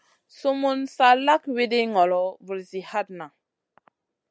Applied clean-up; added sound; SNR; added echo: none; none; none; none.